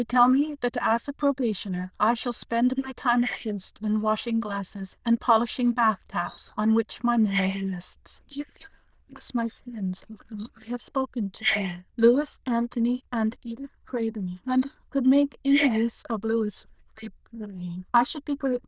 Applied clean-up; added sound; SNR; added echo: neural diffusion model UNIVERSE++.